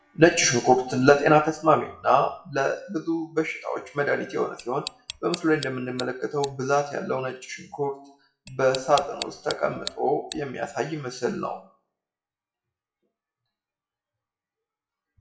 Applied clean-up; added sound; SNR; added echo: classical method WPE with log-MMSE.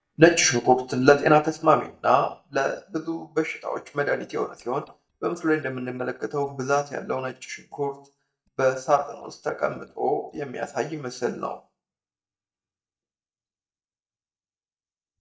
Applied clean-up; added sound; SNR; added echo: neural mask model DeepFilterNet 3.